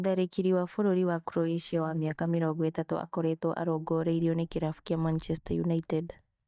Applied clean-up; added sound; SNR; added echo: neural mask model DeepFilterNet 3.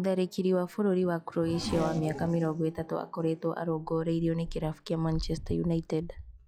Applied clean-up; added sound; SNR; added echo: classical method log-MMSE.